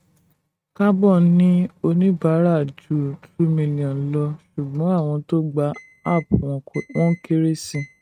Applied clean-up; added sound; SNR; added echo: neural mask model RNNoise.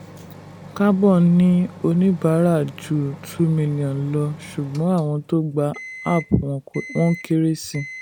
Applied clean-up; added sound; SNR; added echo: none; Microwave oven; 19 dB; none.